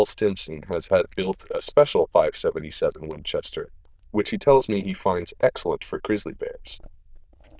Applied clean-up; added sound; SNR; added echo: neural diffusion model UNIVERSE++.